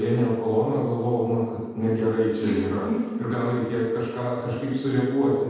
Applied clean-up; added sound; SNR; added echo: none; none; none; reverberation time 1.2 s.